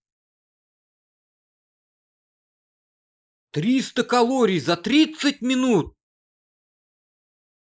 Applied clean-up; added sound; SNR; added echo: neural mask model Resemble Enhance denoiser.